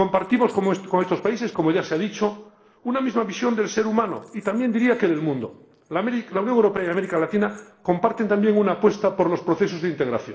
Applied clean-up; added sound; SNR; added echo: neural separator model SepFormer DNS4.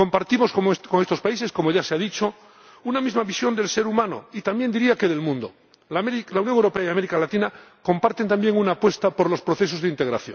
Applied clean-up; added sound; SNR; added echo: none; none; none; none.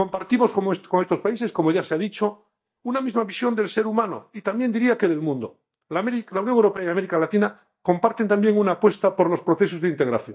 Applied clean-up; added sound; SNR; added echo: neural mask model DeepFilterNet 3.